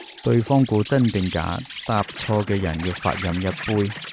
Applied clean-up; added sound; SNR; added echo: none; Insect; 13 dB; none.